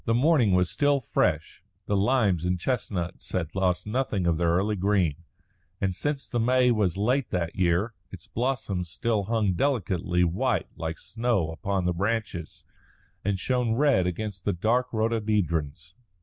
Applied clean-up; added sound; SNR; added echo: none; none; none; none.